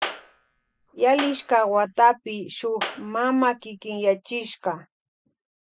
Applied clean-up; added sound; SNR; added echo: none; Clapping; 11 dB; none.